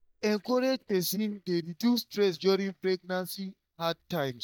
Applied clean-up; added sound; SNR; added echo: neural mask model DeepFilterNet 3.